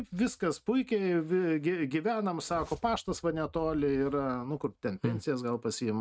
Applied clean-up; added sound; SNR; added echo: neural mask model RNNoise.